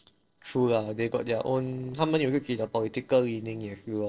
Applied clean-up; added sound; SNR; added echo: neural separator model SepFormer DNS4.